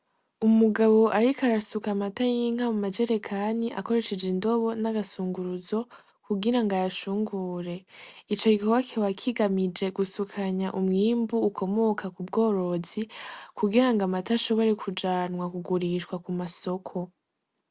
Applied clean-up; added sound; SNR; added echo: none; none; none; none.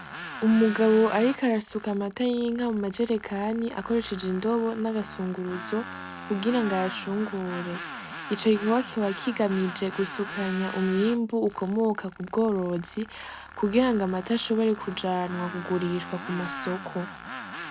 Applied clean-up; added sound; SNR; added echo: none; Tools; 11 dB; none.